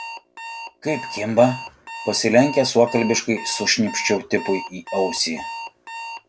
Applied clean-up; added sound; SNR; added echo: none; Alarm; 12 dB; none.